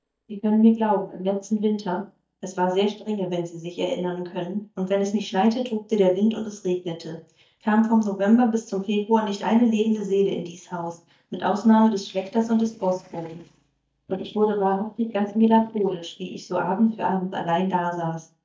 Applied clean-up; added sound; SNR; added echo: neural mask model DeepFilterNet 3.